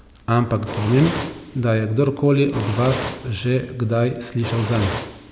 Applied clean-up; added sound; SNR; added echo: none; Fire; 11 dB; none.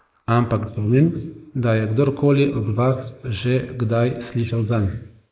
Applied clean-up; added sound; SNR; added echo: neural mask model Resemble Enhance denoiser.